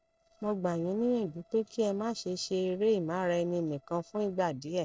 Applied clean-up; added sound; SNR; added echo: neural separator model SepFormer DNS4.